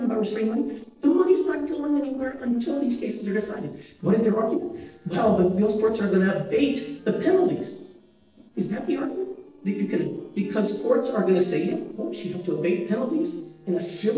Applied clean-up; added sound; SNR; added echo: neural separator model SepFormer DNS4.